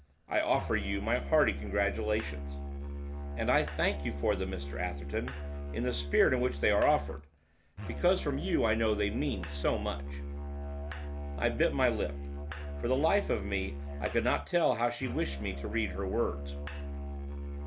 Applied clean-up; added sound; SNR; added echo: none; Musical instrument; 5 dB; none.